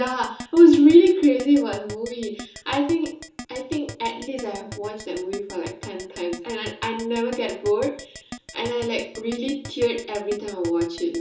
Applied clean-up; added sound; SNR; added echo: none; Keyboard (musical); 18 dB; reverberation time 0.6 s.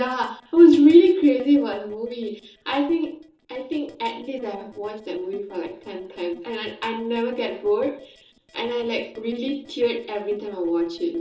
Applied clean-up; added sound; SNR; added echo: neural separator model SepFormer DNS4.